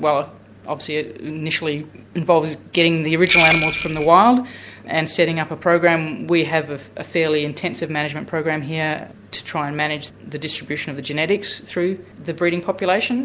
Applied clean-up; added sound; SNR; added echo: none; Bell; -2 dB; none.